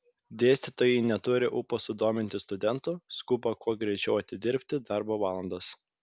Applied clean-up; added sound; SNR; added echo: none; none; none; none.